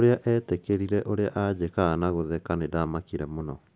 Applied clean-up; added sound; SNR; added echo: none; none; none; none.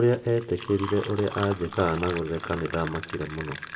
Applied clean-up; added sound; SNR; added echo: none; Fill (with liquid); 12 dB; reverberation time 1.0 s.